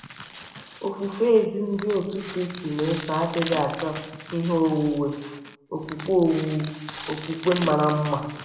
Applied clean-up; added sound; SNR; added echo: none; Crushing; 14 dB; reverberation time 0.9 s.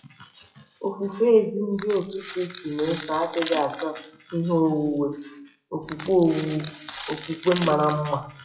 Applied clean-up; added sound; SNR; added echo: classical method WPE with log-MMSE.